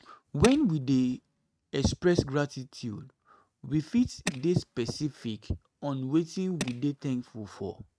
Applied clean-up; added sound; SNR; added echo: neural mask model RNNoise.